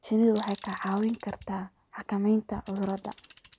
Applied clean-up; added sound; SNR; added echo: none; Tools; 3 dB; none.